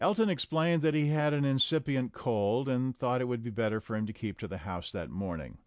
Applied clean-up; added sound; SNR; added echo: none; none; none; none.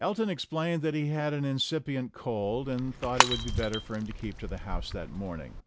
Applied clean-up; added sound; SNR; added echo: none; Shatter / Crushing; 1 dB; none.